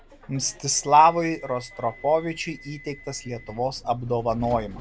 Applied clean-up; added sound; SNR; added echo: none; Subway, metro, underground; 19 dB; none.